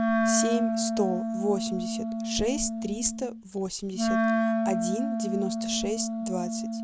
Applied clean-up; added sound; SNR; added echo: none; Wind instrument, woodwind instrument; -3 dB; none.